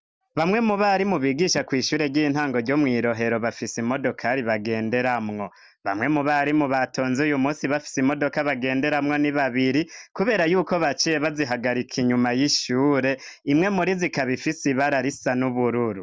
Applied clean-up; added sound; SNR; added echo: none; none; none; none.